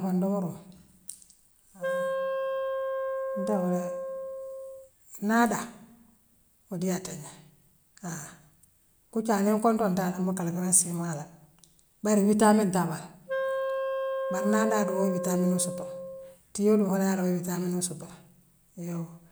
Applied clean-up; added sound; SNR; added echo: none; Wind instrument, woodwind instrument; 3 dB; none.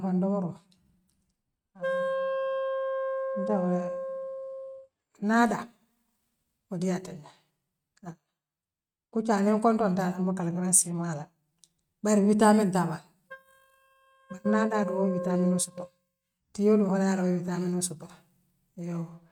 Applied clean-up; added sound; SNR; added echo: neural mask model RNNoise.